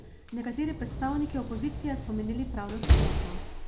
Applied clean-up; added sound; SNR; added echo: none; Slam; -4 dB; none.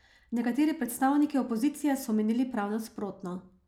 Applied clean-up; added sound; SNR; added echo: none; none; none; none.